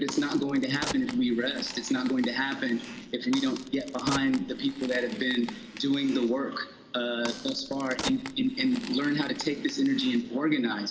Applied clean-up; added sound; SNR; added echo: none; Crack; 13 dB; reverberation time 1.5 s.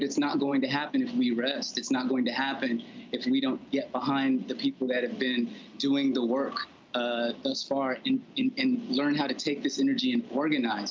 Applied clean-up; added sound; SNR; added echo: none; none; none; none.